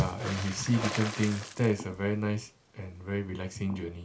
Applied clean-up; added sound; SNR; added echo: none; Water / Splash, splatter; 8 dB; reverberation time 0.2 s.